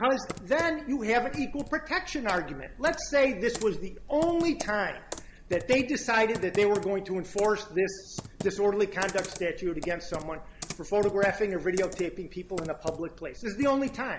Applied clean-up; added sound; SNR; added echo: none; Computer keyboard; 15 dB; none.